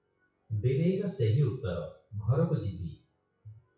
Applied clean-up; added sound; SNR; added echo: classical method WPE with log-MMSE.